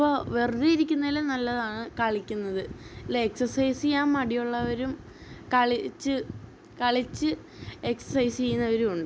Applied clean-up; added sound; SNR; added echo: none; none; none; none.